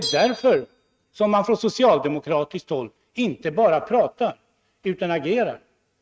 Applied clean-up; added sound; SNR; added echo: neural mask model RNNoise.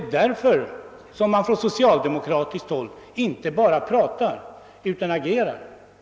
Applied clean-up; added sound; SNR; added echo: none; none; none; none.